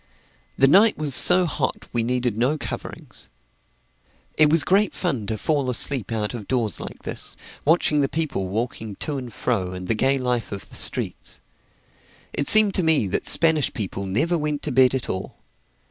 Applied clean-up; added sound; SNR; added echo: none; none; none; none.